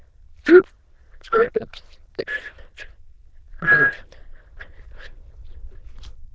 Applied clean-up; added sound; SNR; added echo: neural diffusion model UNIVERSE++.